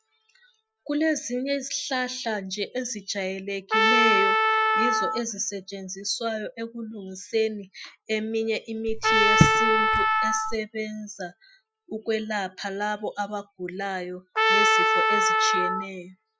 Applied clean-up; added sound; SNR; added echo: classical method Wiener filter.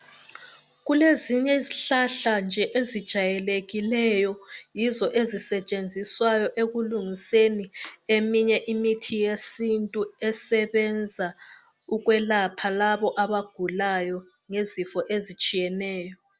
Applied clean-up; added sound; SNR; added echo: none; none; none; none.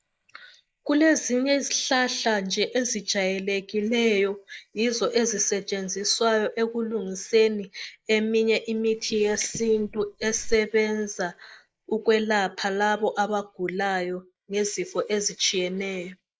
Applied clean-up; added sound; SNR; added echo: neural mask model Resemble Enhance denoiser.